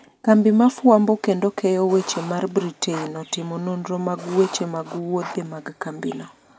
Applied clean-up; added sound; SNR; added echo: none; Writing; 16 dB; none.